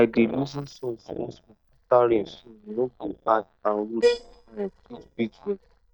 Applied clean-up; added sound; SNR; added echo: neural mask model DeepFilterNet 3.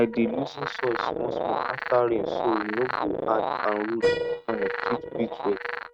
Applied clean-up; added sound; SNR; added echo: neural mask model RNNoise.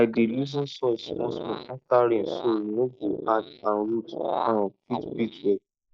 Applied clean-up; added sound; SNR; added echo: neural mask model Resemble Enhance denoiser.